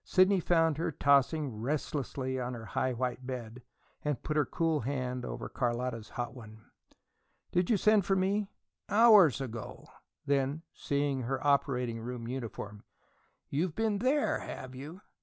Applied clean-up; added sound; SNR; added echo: none; none; none; none.